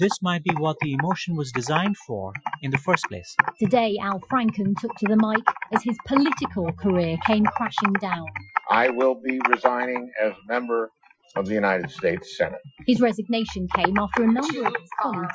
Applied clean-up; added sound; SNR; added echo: classical method Wiener filter.